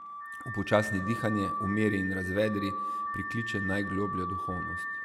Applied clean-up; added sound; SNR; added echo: none; Alarm / Car; 4 dB; none.